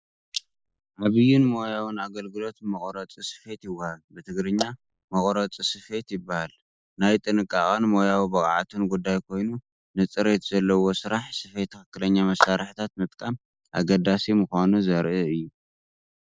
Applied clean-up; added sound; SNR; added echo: neural mask model Resemble Enhance denoiser.